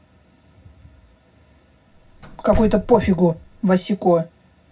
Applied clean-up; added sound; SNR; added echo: none; Slam; 8 dB; reverberation time 0.4 s.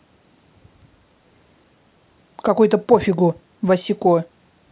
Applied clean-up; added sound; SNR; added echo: none; none; none; none.